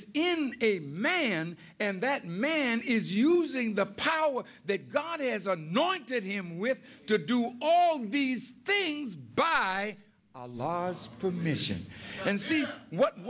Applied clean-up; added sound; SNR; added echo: none; none; none; none.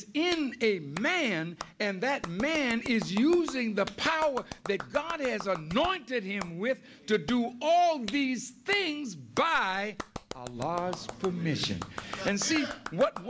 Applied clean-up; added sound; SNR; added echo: none; Clapping; 15 dB; none.